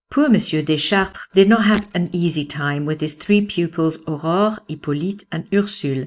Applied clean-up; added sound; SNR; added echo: neural mask model DeepFilterNet 3.